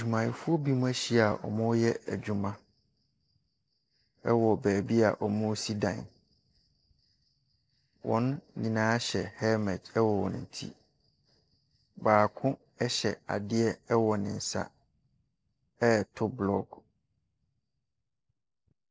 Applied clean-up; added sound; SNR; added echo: none; none; none; none.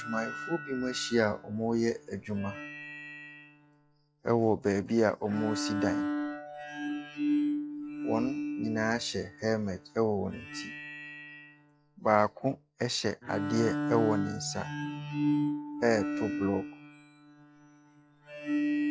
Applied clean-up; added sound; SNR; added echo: classical method log-MMSE.